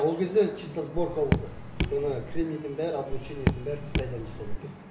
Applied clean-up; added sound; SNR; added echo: none; Raindrop / Drip; 0 dB; none.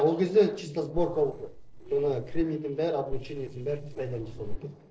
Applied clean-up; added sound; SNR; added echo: neural separator model SepFormer DNS4.